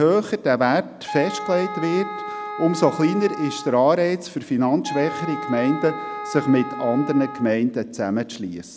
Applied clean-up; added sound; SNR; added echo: none; Wind instrument, woodwind instrument; 10 dB; none.